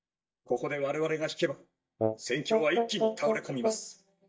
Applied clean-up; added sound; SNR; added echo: neural mask model DeepFilterNet 3.